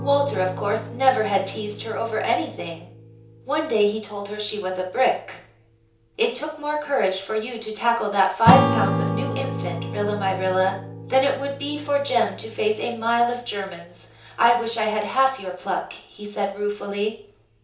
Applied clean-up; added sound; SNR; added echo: none; Acoustic guitar / Strum; 7 dB; reverberation time 0.6 s.